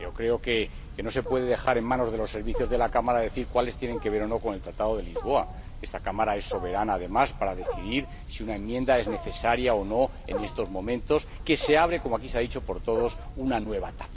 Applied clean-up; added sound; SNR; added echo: none; Wild animals + Rattle; 8 dB; none.